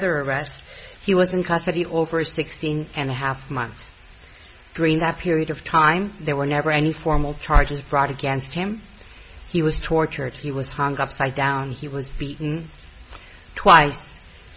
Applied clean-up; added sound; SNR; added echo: none; none; none; none.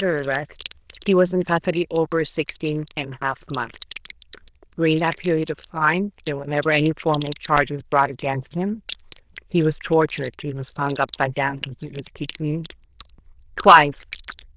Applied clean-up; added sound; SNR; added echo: neural diffusion model UNIVERSE++.